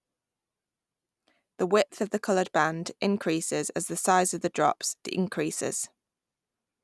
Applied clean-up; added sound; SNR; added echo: none; none; none; none.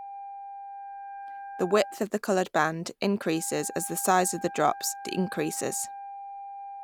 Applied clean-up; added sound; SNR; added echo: none; Wind instrument, woodwind instrument; 12 dB; none.